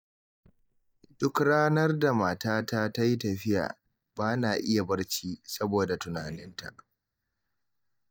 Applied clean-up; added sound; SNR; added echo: neural mask model DeepFilterNet 3.